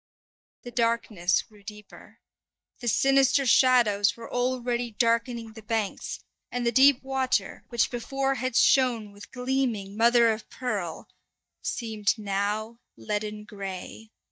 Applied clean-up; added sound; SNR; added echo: neural mask model DeepFilterNet 3.